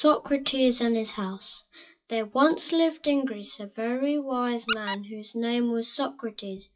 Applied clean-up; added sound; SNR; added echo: classical method WPE with log-MMSE.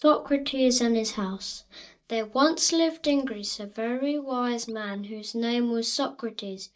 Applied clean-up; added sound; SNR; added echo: neural mask model DeepFilterNet 3.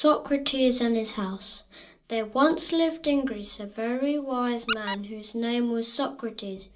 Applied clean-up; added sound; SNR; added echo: none; Squeak; 10 dB; reverberation time 0.2 s.